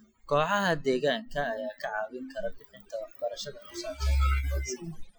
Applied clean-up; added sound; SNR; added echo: classical method Wiener filter.